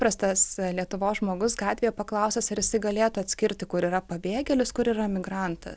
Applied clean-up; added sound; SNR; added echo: none; none; none; none.